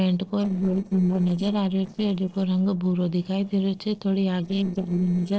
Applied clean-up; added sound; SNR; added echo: neural separator model SepFormer DNS4.